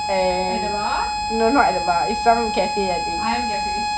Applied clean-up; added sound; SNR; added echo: none; Harmonica; 2 dB; none.